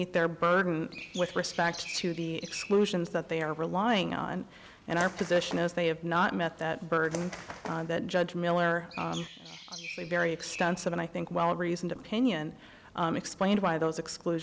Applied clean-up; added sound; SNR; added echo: none; Chirp, tweet + Bird; 14 dB; none.